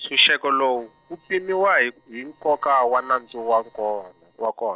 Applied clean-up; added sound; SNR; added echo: neural separator model SepFormer DNS4.